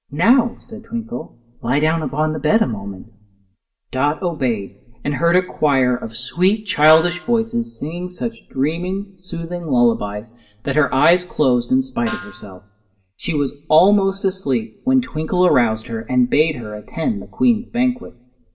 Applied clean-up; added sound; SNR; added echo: none; Snare drum; 17 dB; reverberation time 0.4 s.